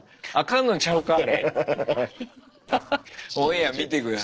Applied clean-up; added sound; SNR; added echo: neural separator model SepFormer DNS4.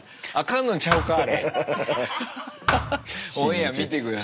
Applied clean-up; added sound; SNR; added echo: none; Thump, thud; 5 dB; none.